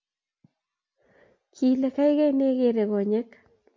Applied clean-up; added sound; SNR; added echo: none; none; none; none.